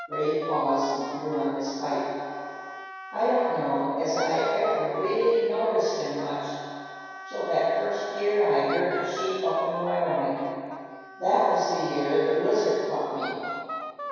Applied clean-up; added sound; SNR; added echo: none; Wind instrument, woodwind instrument; 12 dB; reverberation time 2.2 s.